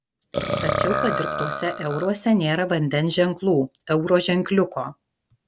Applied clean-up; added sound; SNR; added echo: none; Burping, eructation; 5 dB; none.